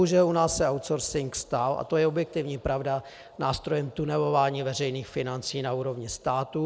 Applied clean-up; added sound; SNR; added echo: none; none; none; none.